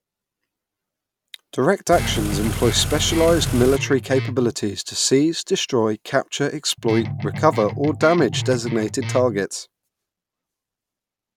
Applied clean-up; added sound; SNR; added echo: none; Car + Guitar; 5 dB; none.